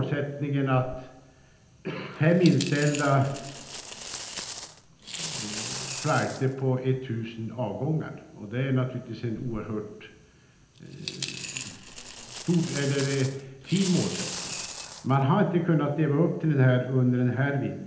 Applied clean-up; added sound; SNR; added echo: none; Coin (dropping); 13 dB; reverberation time 0.8 s.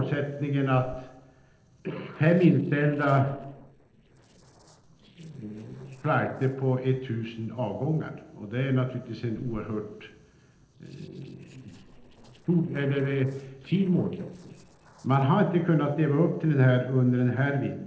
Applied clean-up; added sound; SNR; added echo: neural separator model SepFormer DNS4.